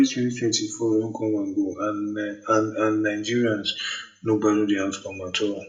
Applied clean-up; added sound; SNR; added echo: none; none; none; reverberation time 0.4 s.